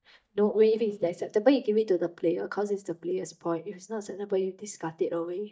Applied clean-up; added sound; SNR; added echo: neural mask model DeepFilterNet 3.